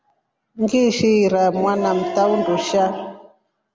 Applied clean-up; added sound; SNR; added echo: none; none; none; none.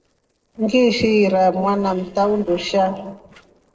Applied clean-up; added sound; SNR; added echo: neural separator model SepFormer DNS4.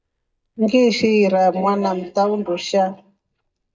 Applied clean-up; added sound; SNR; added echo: neural mask model DeepFilterNet 3.